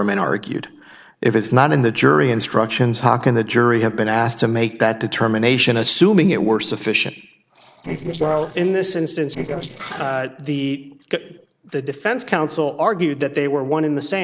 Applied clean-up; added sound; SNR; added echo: neural separator model SepFormer DNS4.